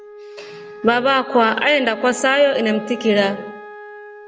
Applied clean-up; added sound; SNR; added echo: none; Wind instrument, woodwind instrument + Wind instrument, woodwind instrument; 15 dB; none.